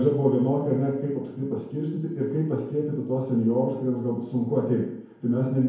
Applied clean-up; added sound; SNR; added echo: none; none; none; reverberation time 0.9 s.